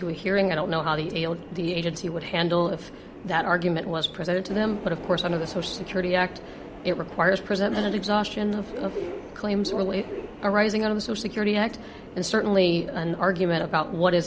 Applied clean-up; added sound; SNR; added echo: none; Subway, metro, underground; 13 dB; none.